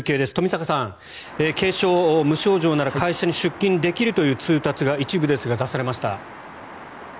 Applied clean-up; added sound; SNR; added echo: none; none; none; none.